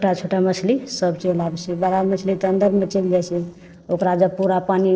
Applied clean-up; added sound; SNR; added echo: neural separator model SepFormer DNS4.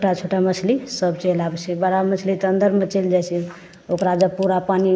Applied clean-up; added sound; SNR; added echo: neural mask model Resemble Enhance denoiser.